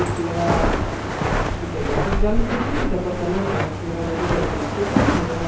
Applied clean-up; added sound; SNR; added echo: none; Walk, footsteps; -4 dB; reverberation time 2.1 s.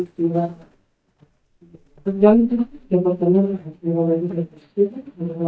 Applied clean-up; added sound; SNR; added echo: neural mask model DeepFilterNet 3.